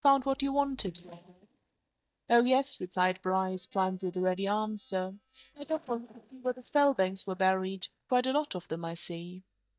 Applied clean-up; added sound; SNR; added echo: neural mask model DeepFilterNet 3.